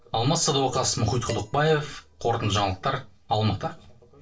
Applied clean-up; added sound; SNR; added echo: neural separator model SepFormer DNS4.